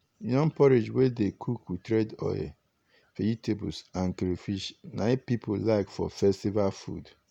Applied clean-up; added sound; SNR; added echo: none; none; none; none.